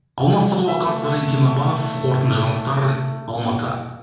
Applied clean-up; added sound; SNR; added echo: none; Wind instrument, woodwind instrument; 11 dB; reverberation time 1.0 s.